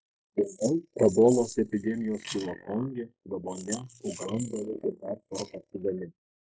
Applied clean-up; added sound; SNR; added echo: neural mask model Resemble Enhance denoiser.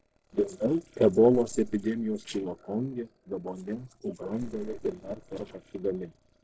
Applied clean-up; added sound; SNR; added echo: neural separator model SepFormer DNS4.